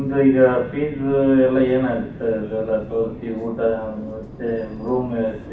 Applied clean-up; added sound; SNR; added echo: none; Subway, metro, underground; 15 dB; reverberation time 0.6 s.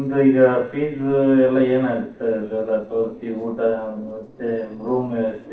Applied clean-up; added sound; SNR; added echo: neural separator model SepFormer DNS4.